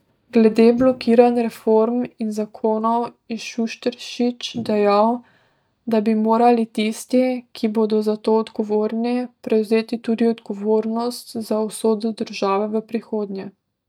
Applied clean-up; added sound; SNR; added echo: neural mask model DeepFilterNet 3.